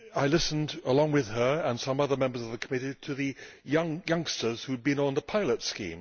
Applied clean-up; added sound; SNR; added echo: none; none; none; none.